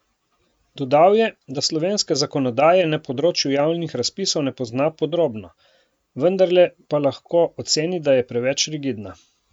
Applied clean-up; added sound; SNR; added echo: none; none; none; none.